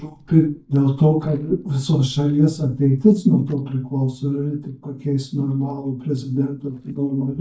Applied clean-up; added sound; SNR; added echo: neural mask model DeepFilterNet 3.